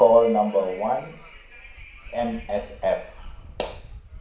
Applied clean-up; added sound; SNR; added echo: none; Wind; 18 dB; reverberation time 0.5 s.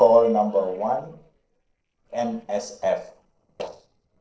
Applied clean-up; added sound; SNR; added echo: neural separator model SepFormer DNS4.